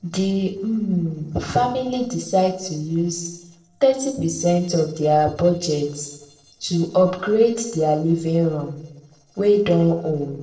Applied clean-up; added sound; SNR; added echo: neural separator model SepFormer DNS4.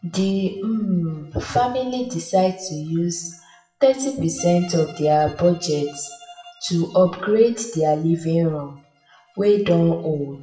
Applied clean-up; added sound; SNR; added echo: classical method WPE with log-MMSE.